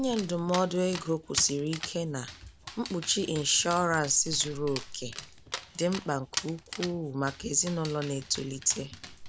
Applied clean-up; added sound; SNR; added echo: none; Dog; 12 dB; none.